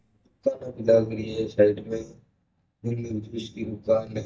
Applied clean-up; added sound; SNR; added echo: neural mask model DeepFilterNet 3.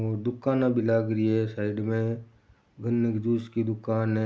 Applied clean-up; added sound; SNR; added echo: none; none; none; none.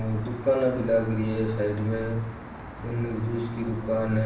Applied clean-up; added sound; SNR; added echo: none; Traffic noise, roadway noise; 13 dB; reverberation time 0.7 s.